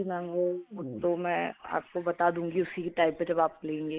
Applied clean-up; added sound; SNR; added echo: neural mask model Resemble Enhance denoiser.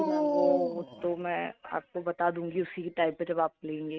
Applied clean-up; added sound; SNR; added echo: neural mask model RNNoise.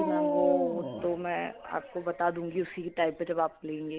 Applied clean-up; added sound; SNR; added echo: none; Dog; 3 dB; none.